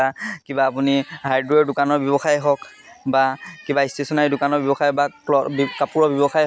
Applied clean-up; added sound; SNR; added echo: none; none; none; none.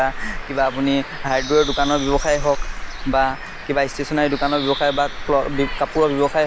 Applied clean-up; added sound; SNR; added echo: none; Bird; 7 dB; none.